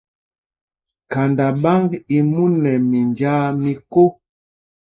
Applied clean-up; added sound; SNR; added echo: neural mask model Resemble Enhance denoiser.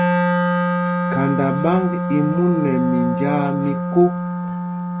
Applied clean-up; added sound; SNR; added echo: none; Wind instrument, woodwind instrument; -1 dB; none.